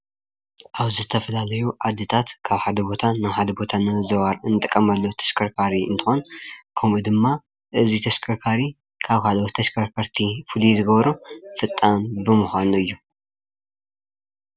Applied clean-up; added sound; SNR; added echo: none; none; none; none.